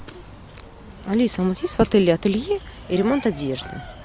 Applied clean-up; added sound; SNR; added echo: none; none; none; none.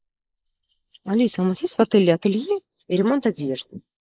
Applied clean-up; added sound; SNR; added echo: neural mask model Resemble Enhance denoiser.